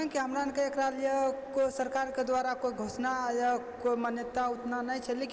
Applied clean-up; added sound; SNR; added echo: none; none; none; none.